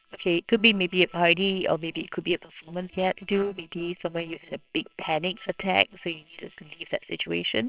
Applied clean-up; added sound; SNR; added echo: neural separator model SepFormer WHAMR!.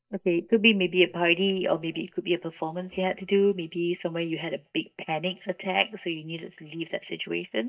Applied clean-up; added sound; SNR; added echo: neural mask model DeepFilterNet 3.